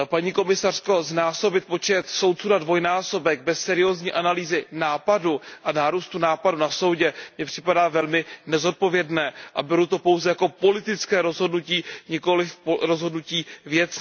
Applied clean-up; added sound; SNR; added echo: none; none; none; none.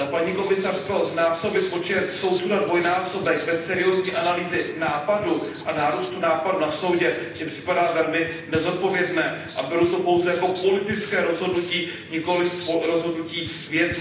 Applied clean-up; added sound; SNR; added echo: none; Writing; 9 dB; reverberation time 0.9 s.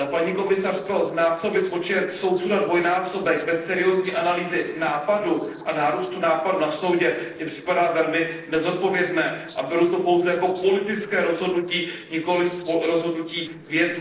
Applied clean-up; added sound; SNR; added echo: neural separator model SepFormer DNS4.